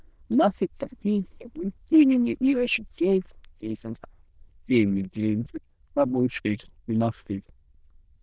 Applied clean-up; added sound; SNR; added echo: neural diffusion model UNIVERSE++.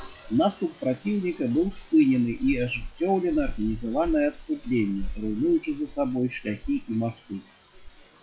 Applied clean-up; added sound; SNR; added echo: classical method log-MMSE.